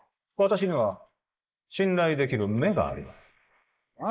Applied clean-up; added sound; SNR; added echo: neural mask model Resemble Enhance denoiser.